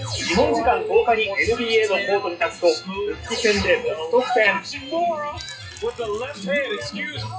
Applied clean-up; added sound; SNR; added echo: classical method WPE with log-MMSE.